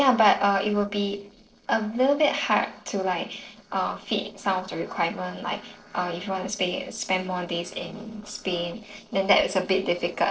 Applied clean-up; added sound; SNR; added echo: neural separator model SepFormer DNS4.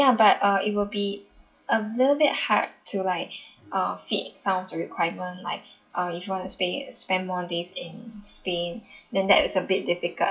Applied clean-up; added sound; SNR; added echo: classical method WPE with log-MMSE.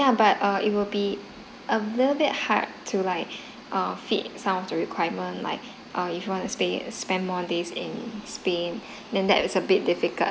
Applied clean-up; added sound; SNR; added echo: none; none; none; none.